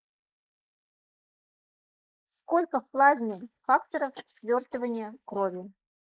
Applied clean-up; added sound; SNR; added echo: neural mask model Resemble Enhance denoiser.